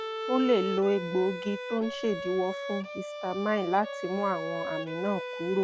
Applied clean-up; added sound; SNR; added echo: none; Bowed string instrument; 7 dB; none.